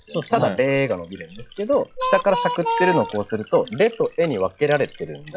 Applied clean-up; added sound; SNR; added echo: classical method log-MMSE.